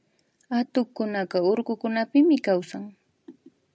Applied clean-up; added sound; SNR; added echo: none; none; none; none.